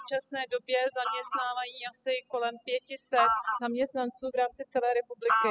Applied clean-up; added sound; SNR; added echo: classical method spectral subtraction.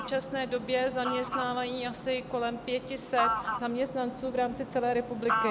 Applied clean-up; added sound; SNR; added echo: none; Fowl; 5 dB; none.